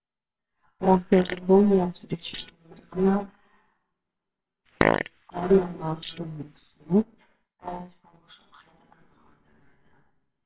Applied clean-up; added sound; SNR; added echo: neural separator model SepFormer WHAMR!.